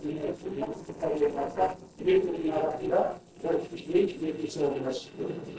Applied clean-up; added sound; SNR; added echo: neural separator model SepFormer DNS4.